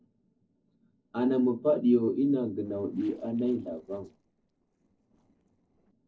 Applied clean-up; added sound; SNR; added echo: neural separator model SepFormer DNS4.